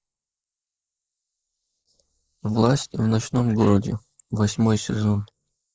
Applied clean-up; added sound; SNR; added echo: neural mask model Resemble Enhance denoiser.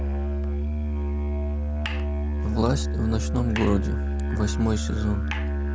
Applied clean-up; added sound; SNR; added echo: none; Musical instrument; -3 dB; none.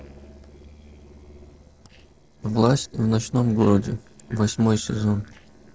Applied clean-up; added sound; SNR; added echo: neural separator model SepFormer DNS4.